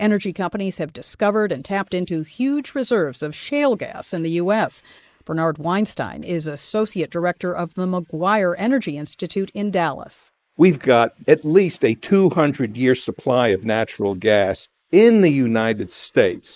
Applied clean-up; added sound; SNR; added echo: neural mask model Resemble Enhance denoiser.